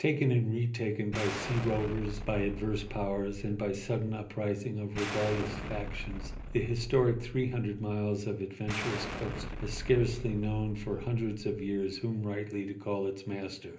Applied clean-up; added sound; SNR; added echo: none; Explosion; 8 dB; reverberation time 0.5 s.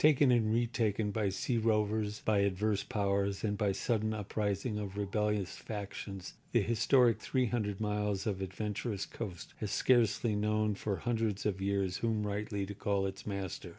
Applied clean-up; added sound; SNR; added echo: none; none; none; none.